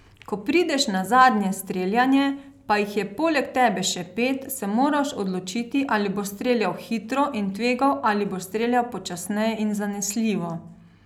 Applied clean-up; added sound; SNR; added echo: none; none; none; none.